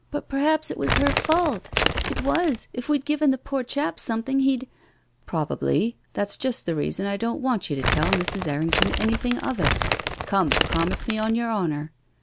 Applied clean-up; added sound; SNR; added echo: none; Crumpling, crinkling; 0 dB; none.